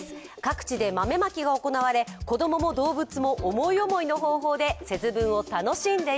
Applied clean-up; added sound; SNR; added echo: none; none; none; none.